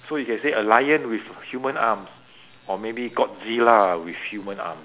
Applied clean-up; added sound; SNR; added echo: none; none; none; none.